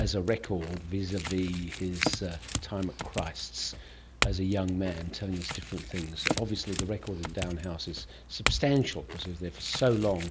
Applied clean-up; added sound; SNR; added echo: none; Chink, clink / Domestic sounds, home sounds; 5 dB; none.